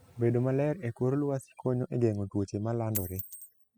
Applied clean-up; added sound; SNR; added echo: classical method spectral subtraction.